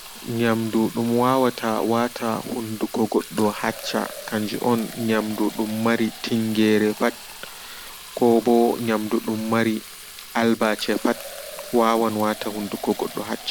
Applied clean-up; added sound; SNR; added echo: none; Fill (with liquid); 15 dB; none.